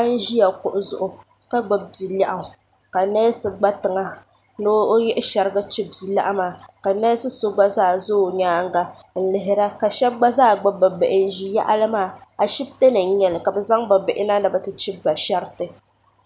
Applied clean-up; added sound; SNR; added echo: none; none; none; none.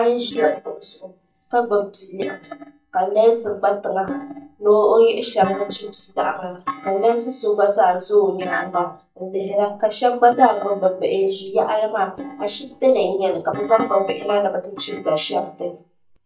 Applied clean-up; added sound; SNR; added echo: neural mask model DeepFilterNet 3.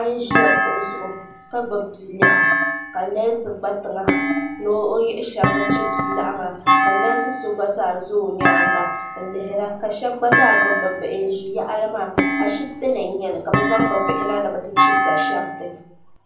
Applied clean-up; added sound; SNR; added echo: none; Thump, thud; -2 dB; reverberation time 0.6 s.